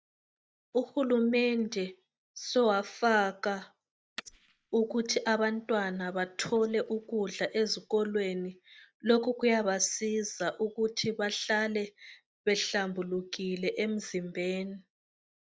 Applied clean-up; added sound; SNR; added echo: neural mask model DeepFilterNet 3.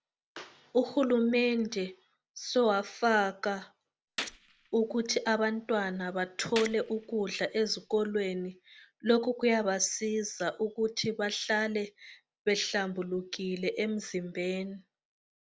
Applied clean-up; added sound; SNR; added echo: none; Gunshot, gunfire; 14 dB; none.